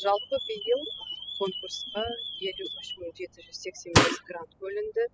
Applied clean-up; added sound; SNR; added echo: classical method spectral subtraction.